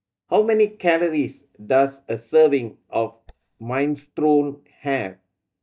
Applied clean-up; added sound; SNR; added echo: neural mask model DeepFilterNet 3.